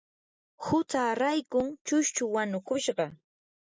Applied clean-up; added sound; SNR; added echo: none; none; none; none.